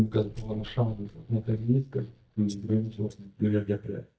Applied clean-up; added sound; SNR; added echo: neural mask model DeepFilterNet 3.